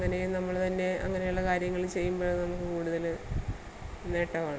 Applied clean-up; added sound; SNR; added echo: none; none; none; none.